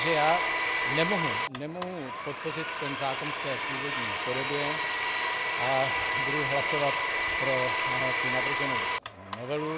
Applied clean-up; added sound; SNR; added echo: none; Domestic sounds, home sounds; -3 dB; none.